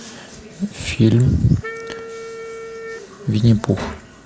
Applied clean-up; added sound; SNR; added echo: none; Wind instrument, woodwind instrument; 14 dB; none.